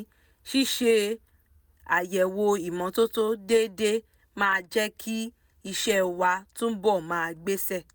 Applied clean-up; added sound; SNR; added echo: none; none; none; none.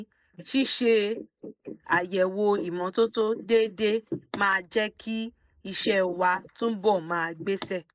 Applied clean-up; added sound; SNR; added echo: neural mask model Resemble Enhance denoiser.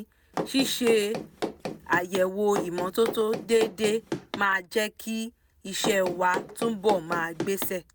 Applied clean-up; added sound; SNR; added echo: none; Run; 7 dB; none.